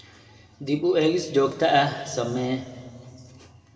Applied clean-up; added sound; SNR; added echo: none; none; none; reverberation time 1.8 s.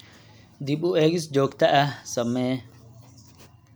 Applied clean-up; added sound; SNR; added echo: none; none; none; none.